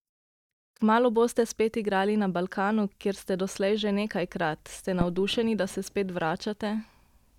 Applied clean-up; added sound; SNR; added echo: neural mask model DeepFilterNet 3.